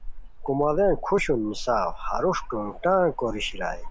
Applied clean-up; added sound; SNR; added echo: none; Motor vehicle (road); 8 dB; none.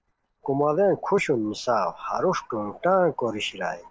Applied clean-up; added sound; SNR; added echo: neural separator model SepFormer DNS4.